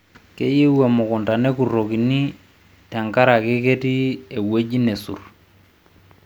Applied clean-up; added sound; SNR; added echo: none; none; none; none.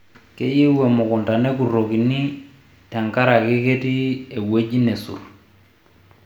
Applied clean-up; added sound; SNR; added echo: none; none; none; reverberation time 0.6 s.